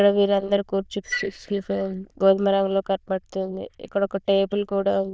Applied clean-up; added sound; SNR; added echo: neural diffusion model UNIVERSE++.